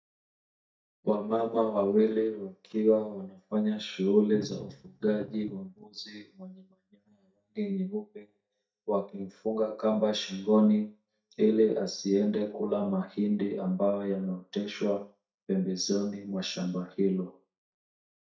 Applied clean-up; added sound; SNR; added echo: neural mask model DeepFilterNet 3.